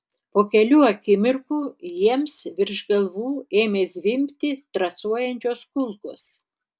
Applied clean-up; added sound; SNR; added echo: none; none; none; none.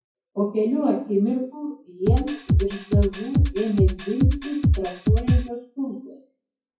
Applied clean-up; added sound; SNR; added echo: classical method WPE with log-MMSE.